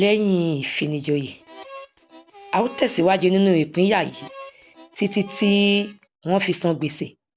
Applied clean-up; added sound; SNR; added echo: none; Harmonica; 20 dB; none.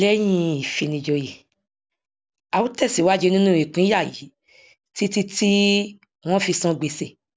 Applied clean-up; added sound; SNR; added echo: none; none; none; none.